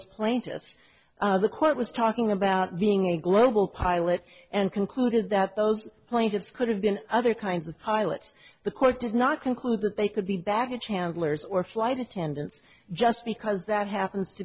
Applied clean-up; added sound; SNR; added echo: none; none; none; none.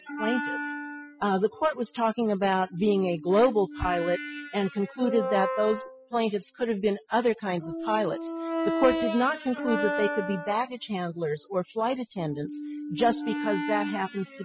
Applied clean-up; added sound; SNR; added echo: classical method spectral subtraction.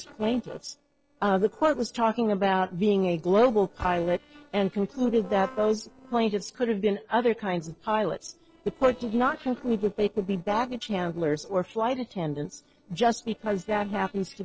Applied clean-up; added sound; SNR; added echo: neural separator model SepFormer DNS4.